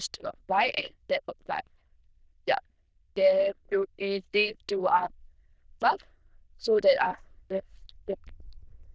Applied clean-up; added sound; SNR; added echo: neural diffusion model UNIVERSE++.